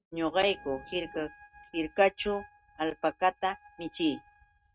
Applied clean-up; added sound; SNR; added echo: neural mask model RNNoise.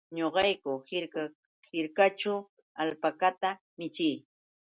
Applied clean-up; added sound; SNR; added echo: none; none; none; none.